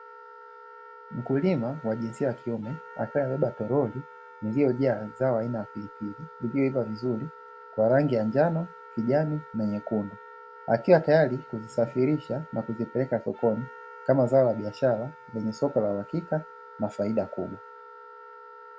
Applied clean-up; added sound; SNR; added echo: none; Wind instrument, woodwind instrument; 19 dB; none.